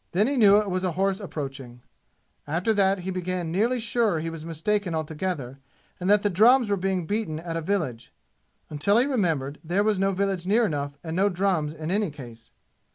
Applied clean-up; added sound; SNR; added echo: none; none; none; none.